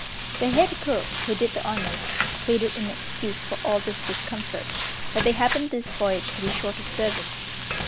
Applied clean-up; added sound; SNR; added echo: none; Frying (food); 4 dB; none.